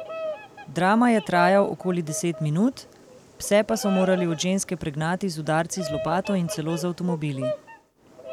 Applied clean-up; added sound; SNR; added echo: none; Bird vocalization, bird call, bird song; 11 dB; none.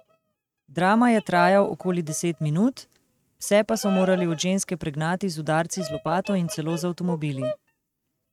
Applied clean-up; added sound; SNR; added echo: neural mask model RNNoise.